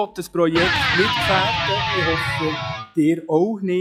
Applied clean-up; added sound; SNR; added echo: classical method log-MMSE.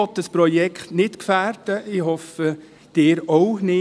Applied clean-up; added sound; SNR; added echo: none; none; none; none.